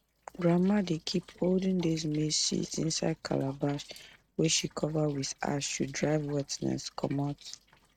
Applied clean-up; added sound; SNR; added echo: neural mask model RNNoise.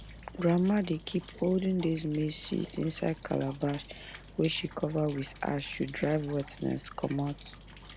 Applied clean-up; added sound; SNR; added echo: none; Boat, Water vehicle + Rain; 16 dB; none.